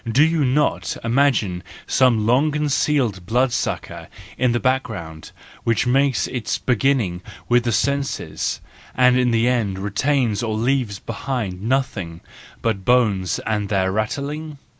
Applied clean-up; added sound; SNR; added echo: none; none; none; none.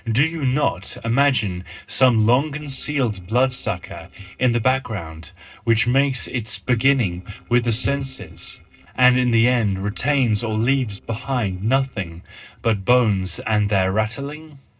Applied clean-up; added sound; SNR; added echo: neural separator model SepFormer DNS4.